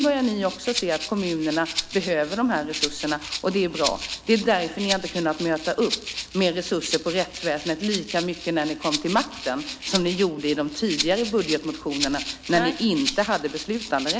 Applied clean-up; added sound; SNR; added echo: none; Rattle (instrument); 8 dB; none.